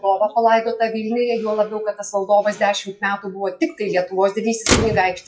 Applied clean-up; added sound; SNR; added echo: classical method WPE with log-MMSE.